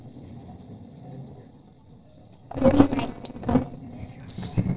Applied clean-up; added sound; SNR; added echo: neural separator model SepFormer DNS4.